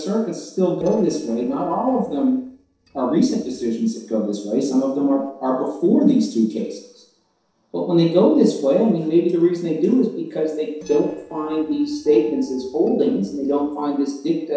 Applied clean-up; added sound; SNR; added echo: neural separator model SepFormer DNS4.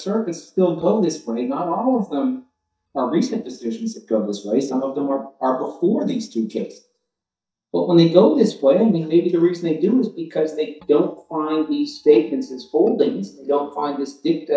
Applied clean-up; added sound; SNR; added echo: neural mask model DeepFilterNet 3.